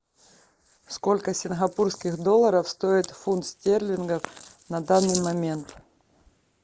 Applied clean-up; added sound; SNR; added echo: neural mask model Resemble Enhance denoiser.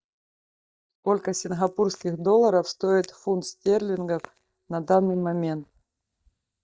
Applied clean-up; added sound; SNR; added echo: neural mask model DeepFilterNet 3.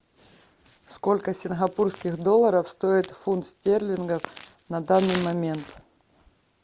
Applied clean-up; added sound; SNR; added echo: none; none; none; none.